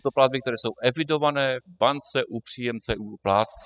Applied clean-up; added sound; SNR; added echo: classical method spectral subtraction.